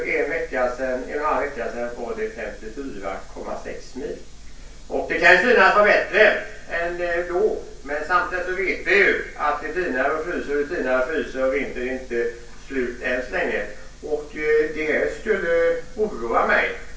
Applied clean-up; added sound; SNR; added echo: none; none; none; reverberation time 0.3 s.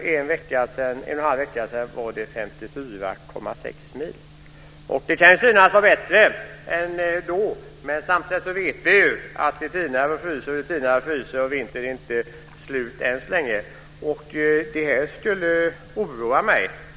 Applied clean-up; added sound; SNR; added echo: none; none; none; none.